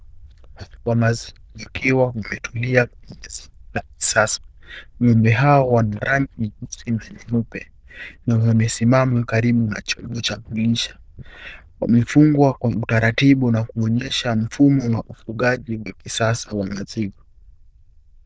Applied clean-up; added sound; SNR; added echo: neural diffusion model UNIVERSE++.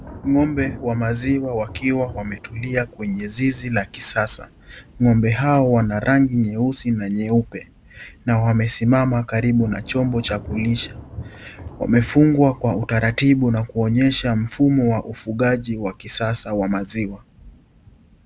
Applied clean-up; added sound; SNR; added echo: none; Thunder; 19 dB; none.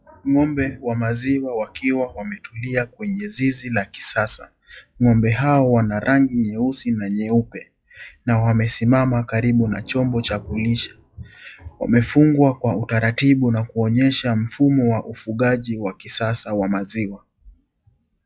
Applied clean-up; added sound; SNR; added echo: classical method log-MMSE.